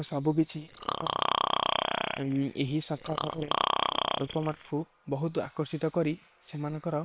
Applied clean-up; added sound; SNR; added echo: neural separator model SepFormer WHAM!.